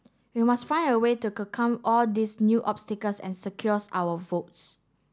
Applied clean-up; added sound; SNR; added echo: none; none; none; none.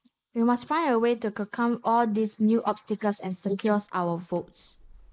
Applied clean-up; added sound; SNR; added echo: neural mask model Resemble Enhance denoiser.